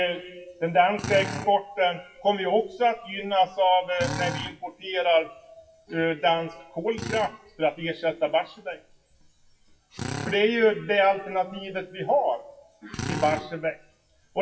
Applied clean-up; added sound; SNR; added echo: classical method WPE with log-MMSE.